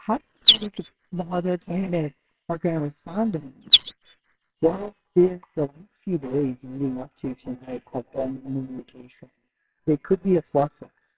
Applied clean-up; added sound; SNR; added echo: neural separator model SepFormer WHAMR!.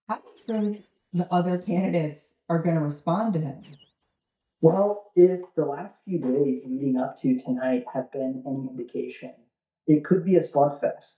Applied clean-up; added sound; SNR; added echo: neural mask model DeepFilterNet 3.